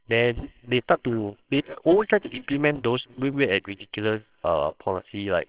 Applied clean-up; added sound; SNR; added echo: neural separator model SepFormer WHAMR!.